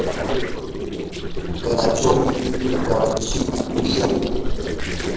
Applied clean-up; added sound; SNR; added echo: neural separator model SepFormer DNS4.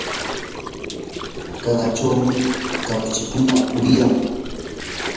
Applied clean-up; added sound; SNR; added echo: none; Gurgling; 7 dB; reverberation time 1.1 s.